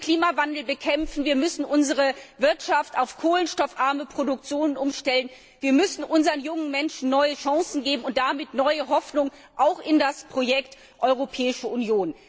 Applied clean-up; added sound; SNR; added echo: none; none; none; none.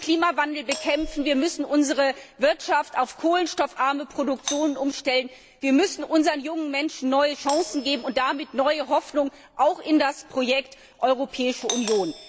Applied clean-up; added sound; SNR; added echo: none; Doorbell; 18 dB; none.